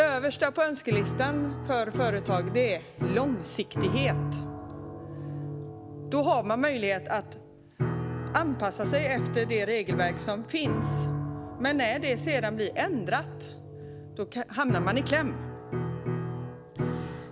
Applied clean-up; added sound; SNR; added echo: none; Piano; 3 dB; none.